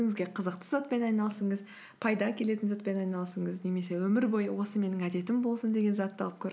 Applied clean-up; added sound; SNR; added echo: none; none; none; none.